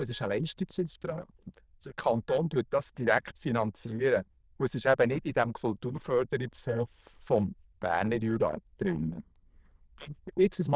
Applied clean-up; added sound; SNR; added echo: neural diffusion model UNIVERSE++.